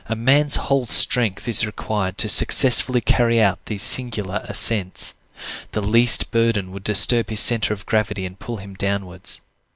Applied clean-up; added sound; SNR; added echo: none; none; none; none.